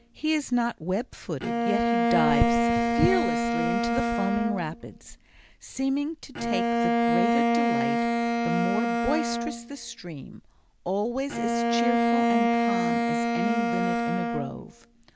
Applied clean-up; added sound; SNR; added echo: none; Bowed string instrument; -4 dB; none.